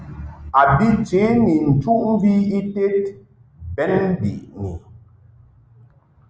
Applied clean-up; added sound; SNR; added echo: none; none; none; none.